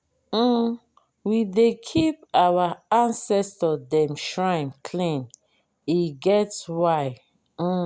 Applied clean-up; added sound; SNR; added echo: none; none; none; none.